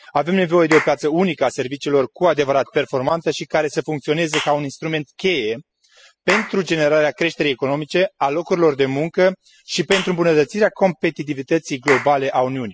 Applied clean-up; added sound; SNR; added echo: classical method spectral subtraction.